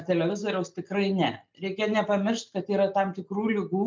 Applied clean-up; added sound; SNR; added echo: none; none; none; none.